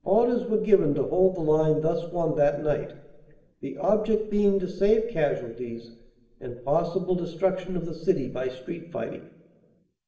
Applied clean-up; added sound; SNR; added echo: none; none; none; reverberation time 1.3 s.